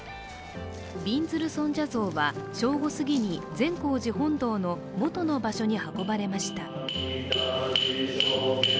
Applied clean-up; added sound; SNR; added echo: none; none; none; none.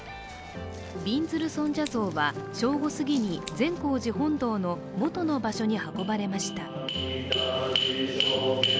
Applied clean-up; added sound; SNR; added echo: none; Scissors; 18 dB; none.